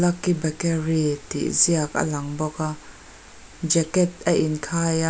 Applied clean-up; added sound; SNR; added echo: none; none; none; none.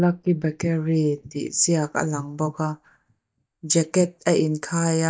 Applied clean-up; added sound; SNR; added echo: neural mask model DeepFilterNet 3.